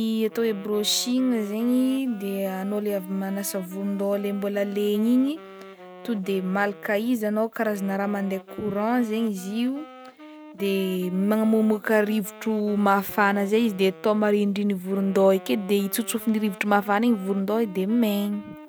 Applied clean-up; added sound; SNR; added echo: none; Wind instrument, woodwind instrument; 20 dB; none.